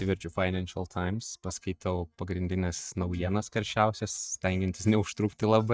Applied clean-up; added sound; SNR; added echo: neural mask model DeepFilterNet 3.